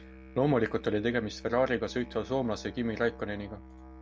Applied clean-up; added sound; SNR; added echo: none; Musical instrument; 17 dB; none.